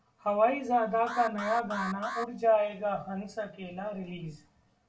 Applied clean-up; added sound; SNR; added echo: none; Alarm; 8 dB; reverberation time 0.3 s.